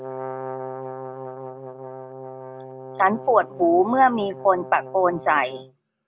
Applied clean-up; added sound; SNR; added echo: none; Brass instrument; 12 dB; none.